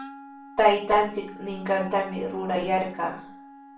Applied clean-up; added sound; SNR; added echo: none; Wind instrument, woodwind instrument; 17 dB; reverberation time 0.4 s.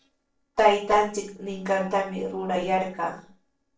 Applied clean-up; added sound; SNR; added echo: neural separator model SepFormer DNS4.